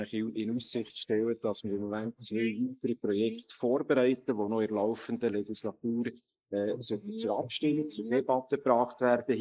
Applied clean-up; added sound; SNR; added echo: neural mask model Resemble Enhance denoiser.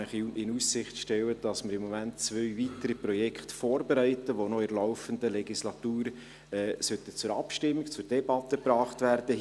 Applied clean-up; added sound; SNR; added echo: none; none; none; none.